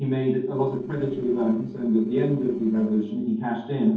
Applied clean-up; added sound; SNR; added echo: neural separator model SepFormer DNS4.